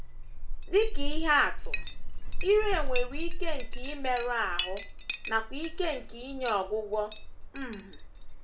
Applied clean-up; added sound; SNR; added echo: none; Chink, clink; -3 dB; none.